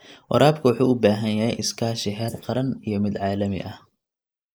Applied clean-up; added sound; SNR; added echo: neural mask model Resemble Enhance denoiser.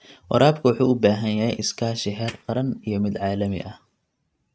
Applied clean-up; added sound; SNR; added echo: neural mask model RNNoise.